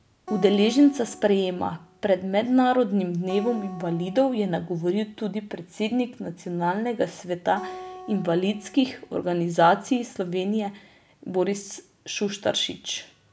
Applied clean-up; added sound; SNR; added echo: none; Acoustic guitar; 18 dB; none.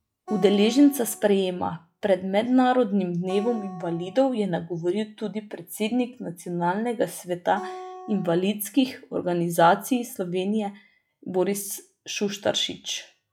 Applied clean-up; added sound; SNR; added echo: classical method log-MMSE.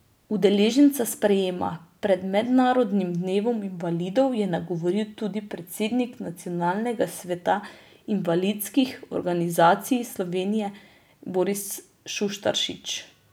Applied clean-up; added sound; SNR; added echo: none; none; none; none.